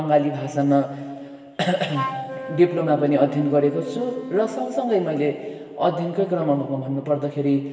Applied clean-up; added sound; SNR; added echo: none; Wind instrument, woodwind instrument; 15 dB; reverberation time 1.9 s.